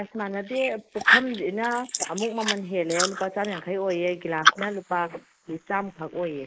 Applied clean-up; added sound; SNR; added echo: neural mask model Resemble Enhance denoiser.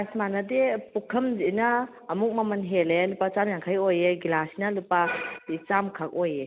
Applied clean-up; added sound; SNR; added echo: none; none; none; none.